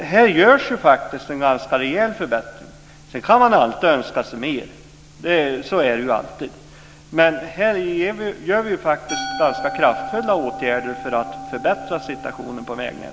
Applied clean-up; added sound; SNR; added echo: none; Musical instrument; 16 dB; none.